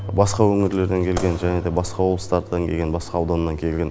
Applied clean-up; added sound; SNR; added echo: none; Keyboard (musical); 13 dB; none.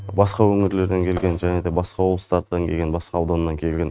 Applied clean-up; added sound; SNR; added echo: neural mask model RNNoise.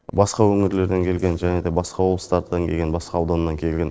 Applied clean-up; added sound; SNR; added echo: neural separator model SepFormer DNS4.